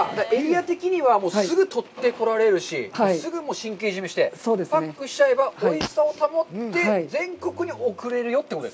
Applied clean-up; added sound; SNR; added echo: none; Fart; 15 dB; none.